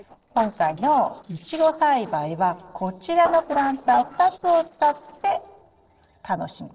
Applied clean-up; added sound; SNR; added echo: neural separator model SepFormer DNS4.